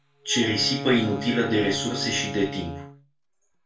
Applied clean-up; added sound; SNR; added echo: none; Wind instrument, woodwind instrument; 9 dB; reverberation time 0.3 s.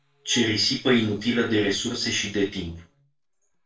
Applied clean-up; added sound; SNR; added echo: neural separator model SepFormer DNS4.